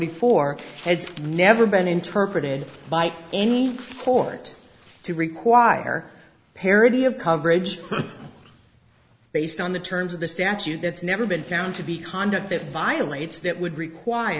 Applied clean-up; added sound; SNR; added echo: none; none; none; none.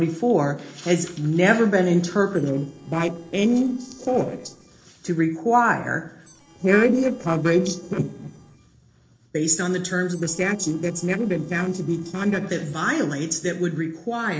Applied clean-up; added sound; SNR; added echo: neural separator model SepFormer DNS4.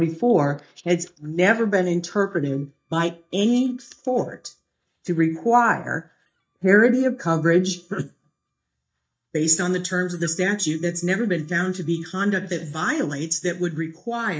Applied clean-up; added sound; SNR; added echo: neural mask model DeepFilterNet 3.